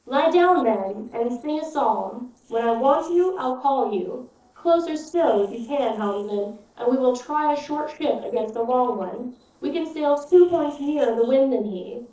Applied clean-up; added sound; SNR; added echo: neural separator model SepFormer DNS4.